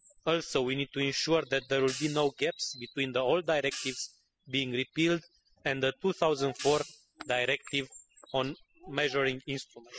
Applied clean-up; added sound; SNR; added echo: classical method spectral subtraction.